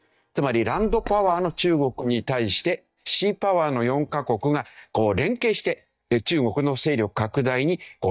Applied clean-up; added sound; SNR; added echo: neural mask model DeepFilterNet 3.